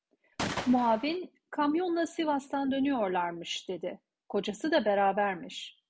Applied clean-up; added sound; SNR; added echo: none; Gunshot, gunfire; 6 dB; none.